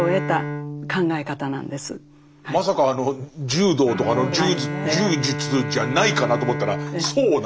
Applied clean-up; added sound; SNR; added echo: none; Bowed string instrument; 8 dB; none.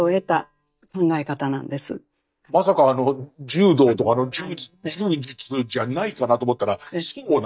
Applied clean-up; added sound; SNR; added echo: neural mask model DeepFilterNet 3.